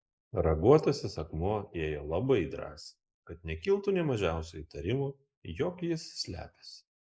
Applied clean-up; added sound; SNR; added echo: neural mask model Resemble Enhance denoiser.